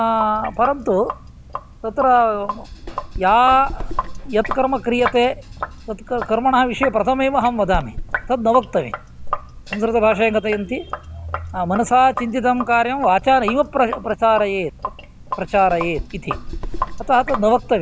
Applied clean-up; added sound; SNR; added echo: none; Sink (filling or washing); 10 dB; none.